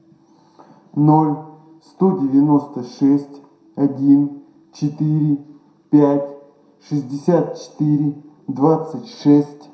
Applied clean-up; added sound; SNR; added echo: none; none; none; reverberation time 0.5 s.